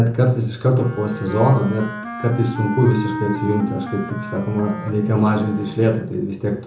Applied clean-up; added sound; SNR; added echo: none; Wind instrument, woodwind instrument; 11 dB; reverberation time 0.6 s.